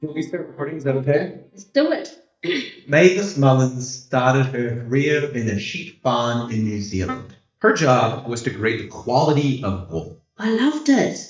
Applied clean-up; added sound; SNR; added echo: neural mask model DeepFilterNet 3.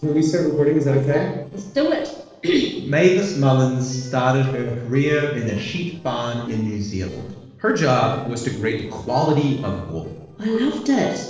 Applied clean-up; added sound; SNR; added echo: neural separator model SepFormer DNS4.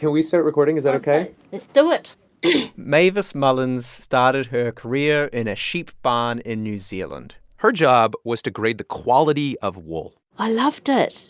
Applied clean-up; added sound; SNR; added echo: none; none; none; none.